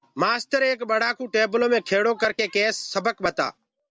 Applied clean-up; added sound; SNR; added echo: none; none; none; none.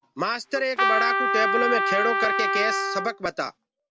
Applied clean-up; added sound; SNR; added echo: none; Trumpet; -3 dB; none.